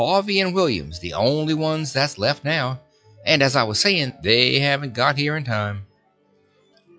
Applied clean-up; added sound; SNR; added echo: classical method log-MMSE.